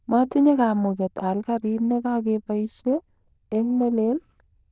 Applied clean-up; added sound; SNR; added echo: neural diffusion model UNIVERSE++.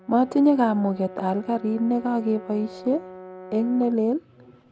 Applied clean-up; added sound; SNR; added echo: none; Brass instrument; 18 dB; none.